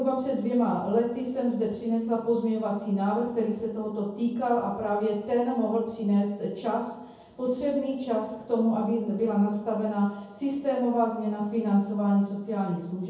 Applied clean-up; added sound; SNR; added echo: none; none; none; reverberation time 0.9 s.